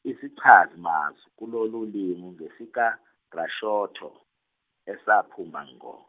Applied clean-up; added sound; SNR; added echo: none; none; none; none.